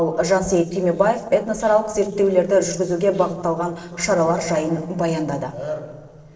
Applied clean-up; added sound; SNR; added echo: neural separator model SepFormer DNS4.